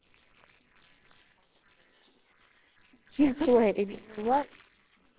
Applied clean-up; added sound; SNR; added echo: neural separator model SepFormer WHAMR!.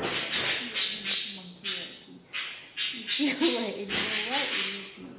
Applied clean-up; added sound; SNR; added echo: none; Bird; -3 dB; reverberation time 0.5 s.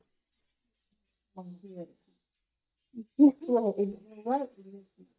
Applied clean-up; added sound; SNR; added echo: neural mask model DeepFilterNet 3.